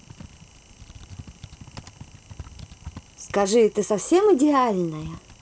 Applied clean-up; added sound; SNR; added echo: none; Typing; 19 dB; none.